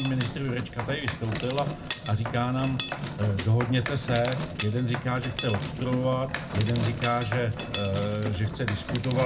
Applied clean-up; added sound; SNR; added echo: none; Mechanisms; 6 dB; reverberation time 0.2 s.